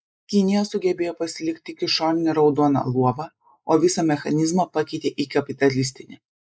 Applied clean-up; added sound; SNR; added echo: neural mask model Resemble Enhance denoiser.